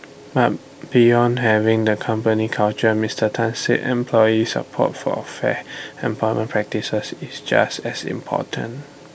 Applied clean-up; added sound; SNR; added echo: none; none; none; none.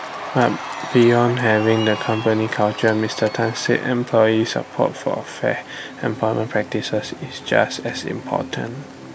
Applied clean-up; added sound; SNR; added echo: none; Cheering; 13 dB; none.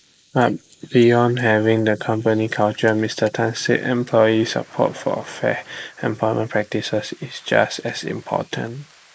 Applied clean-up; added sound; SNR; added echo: neural mask model Resemble Enhance denoiser.